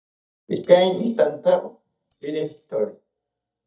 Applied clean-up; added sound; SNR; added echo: neural mask model DeepFilterNet 3.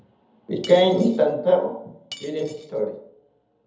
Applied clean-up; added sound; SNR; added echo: none; Cutlery, silverware / Dishes, pots, and pans; 19 dB; reverberation time 0.7 s.